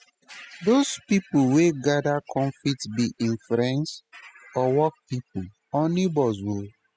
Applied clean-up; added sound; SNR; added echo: classical method spectral subtraction.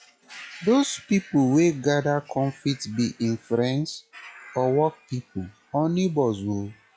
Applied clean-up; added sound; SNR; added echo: classical method log-MMSE.